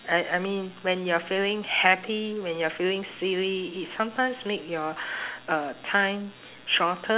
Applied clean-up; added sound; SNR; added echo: none; none; none; none.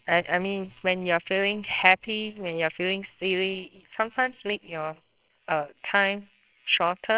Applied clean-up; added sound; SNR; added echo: neural separator model SepFormer WHAMR!.